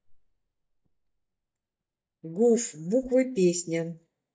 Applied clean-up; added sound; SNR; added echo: neural mask model DeepFilterNet 3.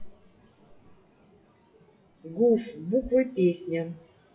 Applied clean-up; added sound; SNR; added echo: classical method WPE with log-MMSE.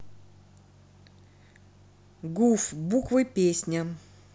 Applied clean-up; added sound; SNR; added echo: none; none; none; none.